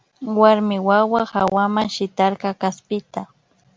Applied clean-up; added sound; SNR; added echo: none; none; none; none.